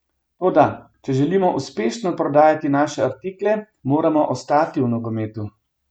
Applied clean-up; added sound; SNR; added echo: none; none; none; none.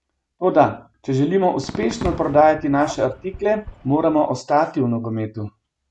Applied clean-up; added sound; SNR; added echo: none; Fireworks + Bark; 16 dB; none.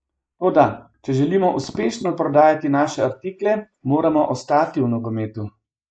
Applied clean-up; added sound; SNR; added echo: neural mask model Resemble Enhance denoiser.